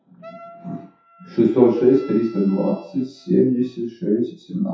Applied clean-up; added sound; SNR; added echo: classical method WPE with log-MMSE.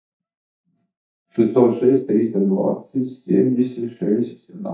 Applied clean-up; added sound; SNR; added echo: neural mask model DeepFilterNet 3.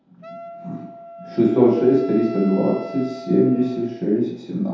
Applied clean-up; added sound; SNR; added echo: none; Wind instrument, woodwind instrument; 16 dB; reverberation time 0.8 s.